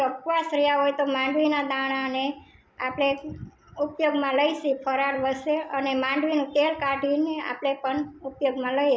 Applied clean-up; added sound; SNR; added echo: none; none; none; none.